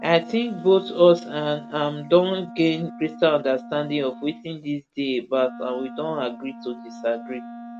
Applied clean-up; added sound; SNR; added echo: none; Wind instrument, woodwind instrument; 16 dB; none.